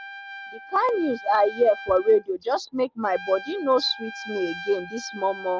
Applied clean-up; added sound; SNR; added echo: none; Trumpet; 15 dB; none.